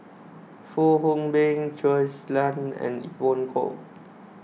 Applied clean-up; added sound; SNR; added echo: none; none; none; none.